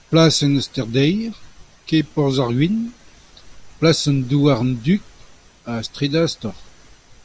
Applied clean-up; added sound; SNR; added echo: none; none; none; none.